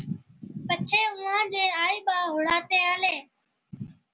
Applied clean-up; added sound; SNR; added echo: none; none; none; none.